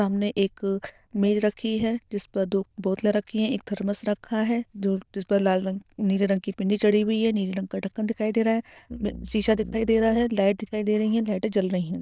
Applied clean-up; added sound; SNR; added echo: neural diffusion model UNIVERSE++.